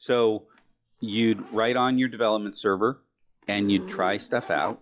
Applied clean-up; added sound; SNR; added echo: classical method log-MMSE.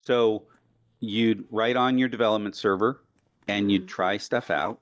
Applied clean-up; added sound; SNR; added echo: neural mask model DeepFilterNet 3.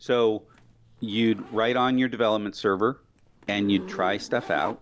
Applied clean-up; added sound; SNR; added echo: none; Zipper (clothing); 17 dB; none.